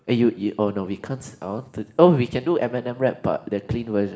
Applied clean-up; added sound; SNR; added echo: none; none; none; reverberation time 2.5 s.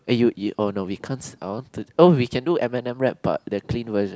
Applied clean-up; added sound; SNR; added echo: none; none; none; none.